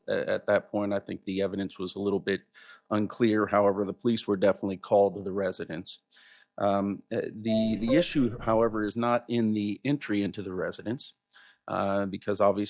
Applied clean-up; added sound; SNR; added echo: neural mask model DeepFilterNet 3.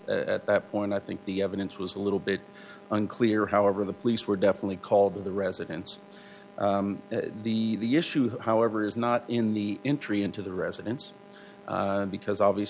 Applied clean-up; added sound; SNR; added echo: none; none; none; none.